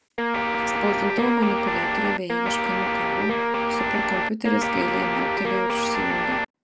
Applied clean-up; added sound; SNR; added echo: none; Guitar; -5 dB; none.